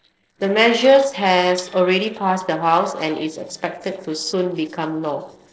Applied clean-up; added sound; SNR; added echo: neural separator model SepFormer DNS4.